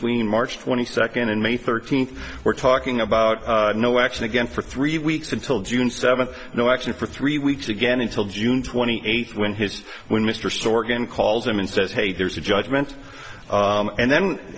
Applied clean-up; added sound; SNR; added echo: none; none; none; none.